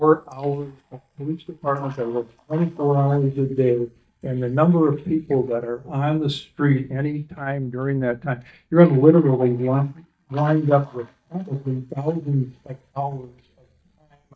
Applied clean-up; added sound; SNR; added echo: neural mask model DeepFilterNet 3.